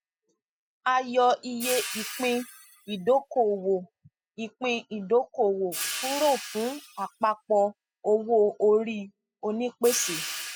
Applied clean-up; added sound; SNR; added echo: classical method spectral subtraction.